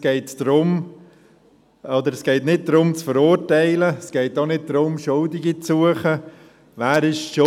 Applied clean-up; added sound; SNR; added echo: none; none; none; none.